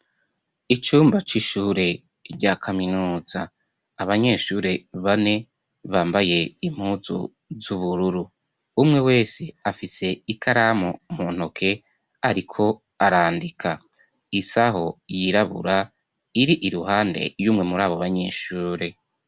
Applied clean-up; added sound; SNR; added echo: none; none; none; none.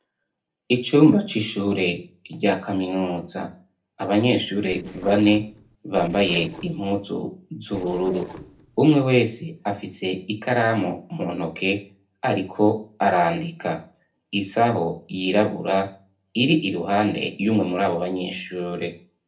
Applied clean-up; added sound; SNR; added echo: neural separator model SepFormer DNS4.